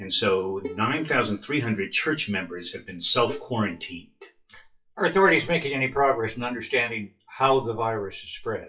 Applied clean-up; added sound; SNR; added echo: classical method WPE with log-MMSE.